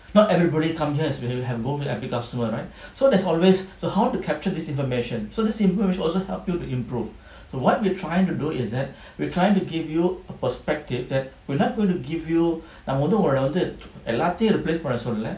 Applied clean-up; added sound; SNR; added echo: none; none; none; none.